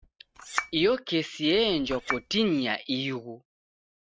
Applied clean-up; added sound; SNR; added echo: neural mask model RNNoise.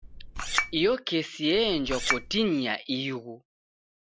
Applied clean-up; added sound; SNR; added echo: none; Chink, clink; 3 dB; none.